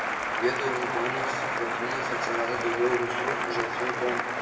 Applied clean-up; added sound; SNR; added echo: none; Applause; -2 dB; reverberation time 2.1 s.